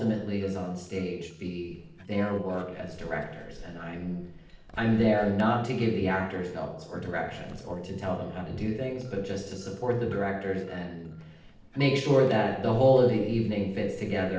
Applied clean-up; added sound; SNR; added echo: neural separator model SepFormer DNS4.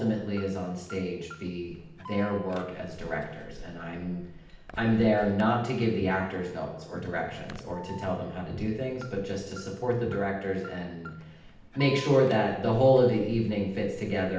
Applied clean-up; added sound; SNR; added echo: none; Alarm; 19 dB; reverberation time 0.8 s.